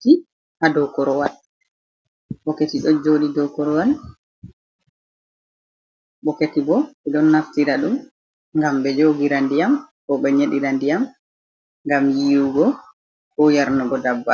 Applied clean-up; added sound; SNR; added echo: none; none; none; none.